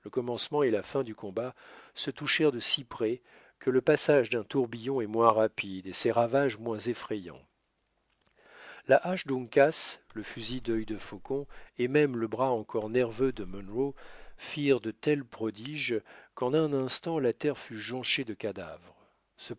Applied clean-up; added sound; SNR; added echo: none; Splash, splatter; 15 dB; none.